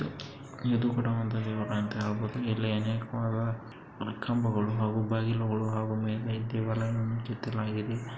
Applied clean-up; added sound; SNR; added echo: none; none; none; none.